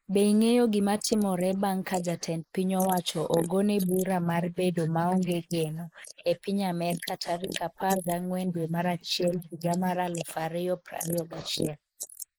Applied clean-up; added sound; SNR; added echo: neural mask model Resemble Enhance denoiser.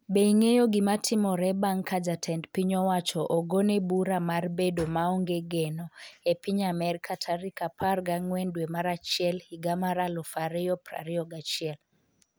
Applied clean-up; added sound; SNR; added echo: none; none; none; none.